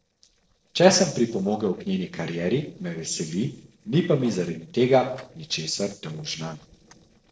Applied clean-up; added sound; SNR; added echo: neural separator model SepFormer DNS4.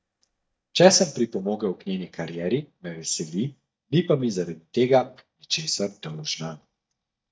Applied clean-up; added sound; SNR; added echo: neural mask model DeepFilterNet 3.